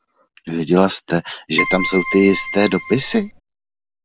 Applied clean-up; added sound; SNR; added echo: none; Keyboard (musical); 5 dB; none.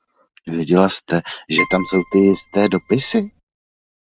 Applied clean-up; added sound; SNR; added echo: neural mask model RNNoise.